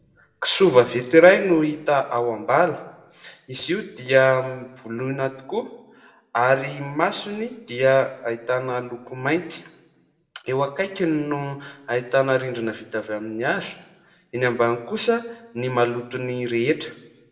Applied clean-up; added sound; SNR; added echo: none; none; none; reverberation time 0.7 s.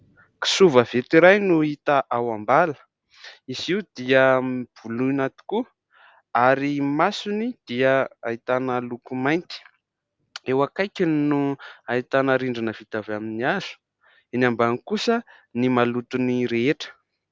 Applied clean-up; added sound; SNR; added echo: none; none; none; none.